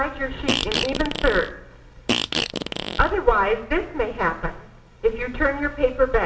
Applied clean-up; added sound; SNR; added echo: none; Fart; 3 dB; reverberation time 1.3 s.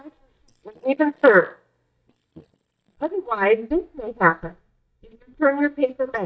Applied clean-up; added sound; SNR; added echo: neural mask model DeepFilterNet 3.